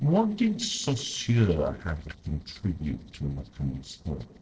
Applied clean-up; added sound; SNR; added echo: neural separator model SepFormer DNS4.